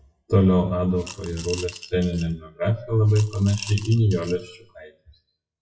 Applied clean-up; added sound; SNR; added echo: classical method WPE with log-MMSE.